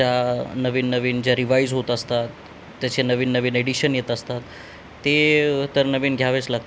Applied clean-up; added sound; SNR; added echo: none; none; none; none.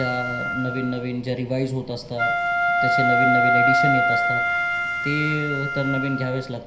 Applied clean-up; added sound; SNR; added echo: none; Wind instrument, woodwind instrument; -4 dB; reverberation time 0.5 s.